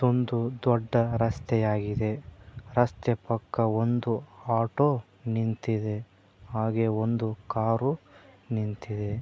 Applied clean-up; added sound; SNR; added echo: none; none; none; none.